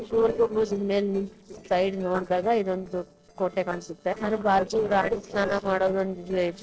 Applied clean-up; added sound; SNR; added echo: neural separator model SepFormer DNS4.